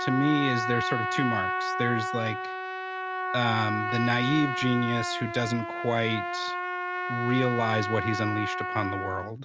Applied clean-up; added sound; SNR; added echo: none; Trumpet; 2 dB; none.